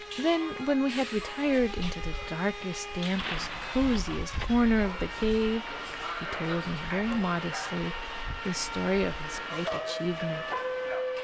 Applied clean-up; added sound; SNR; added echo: none; Subway, metro, underground; 5 dB; none.